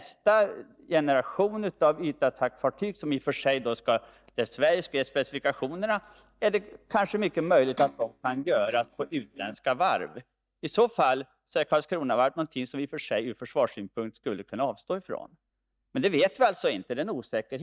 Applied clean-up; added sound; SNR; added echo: neural mask model DeepFilterNet 3.